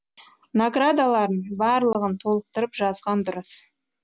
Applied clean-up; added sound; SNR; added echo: none; none; none; none.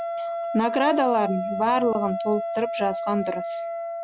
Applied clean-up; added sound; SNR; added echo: none; Wind instrument, woodwind instrument; 4 dB; none.